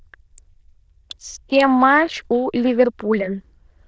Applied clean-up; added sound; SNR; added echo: neural diffusion model UNIVERSE++.